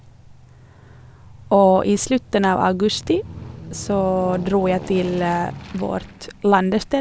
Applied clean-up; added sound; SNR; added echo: none; Aircraft; 16 dB; none.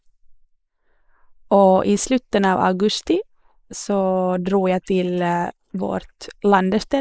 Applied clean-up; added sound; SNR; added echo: neural mask model Resemble Enhance denoiser.